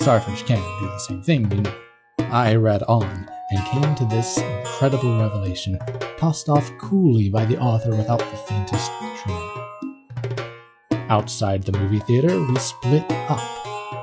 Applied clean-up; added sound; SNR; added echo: classical method log-MMSE.